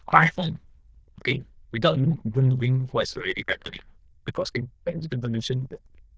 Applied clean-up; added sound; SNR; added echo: neural diffusion model UNIVERSE++.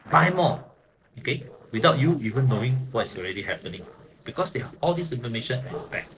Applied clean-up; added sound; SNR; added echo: neural separator model SepFormer DNS4.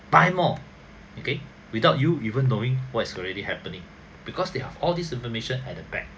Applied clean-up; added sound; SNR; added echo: none; none; none; none.